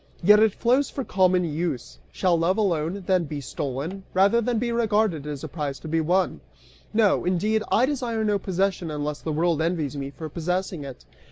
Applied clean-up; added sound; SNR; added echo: none; none; none; none.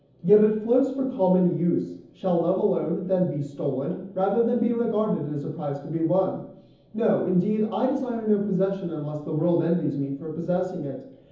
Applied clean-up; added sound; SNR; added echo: none; none; none; reverberation time 0.7 s.